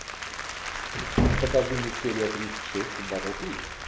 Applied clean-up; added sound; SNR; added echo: none; Applause; 6 dB; none.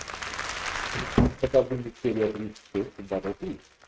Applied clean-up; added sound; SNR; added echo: neural mask model RNNoise.